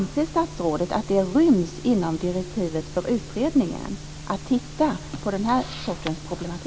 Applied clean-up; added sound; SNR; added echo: none; none; none; none.